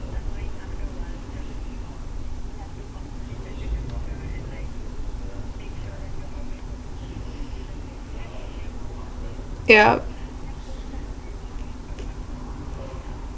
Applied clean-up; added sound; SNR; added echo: none; none; none; none.